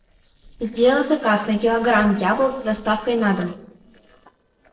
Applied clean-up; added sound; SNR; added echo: neural separator model SepFormer DNS4.